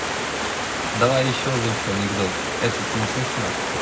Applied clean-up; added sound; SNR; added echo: none; Stream; 0 dB; reverberation time 0.4 s.